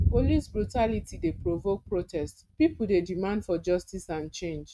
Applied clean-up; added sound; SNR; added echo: neural mask model RNNoise.